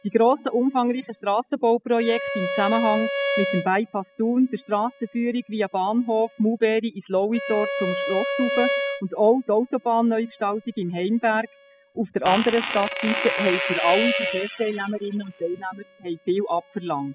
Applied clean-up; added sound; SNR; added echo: classical method spectral subtraction.